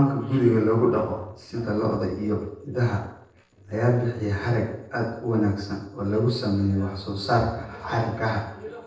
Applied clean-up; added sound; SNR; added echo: neural separator model SepFormer DNS4.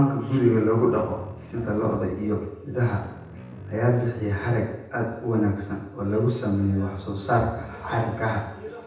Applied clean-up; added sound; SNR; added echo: none; Bass guitar; 15 dB; reverberation time 0.9 s.